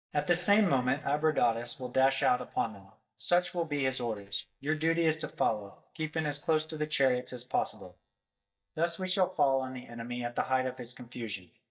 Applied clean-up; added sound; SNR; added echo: neural mask model DeepFilterNet 3.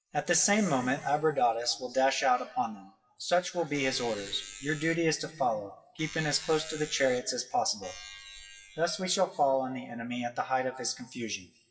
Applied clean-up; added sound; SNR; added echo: classical method WPE with log-MMSE.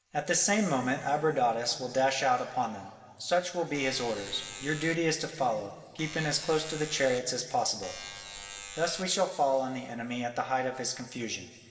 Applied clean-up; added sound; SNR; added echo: none; Alarm; 12 dB; reverberation time 2.1 s.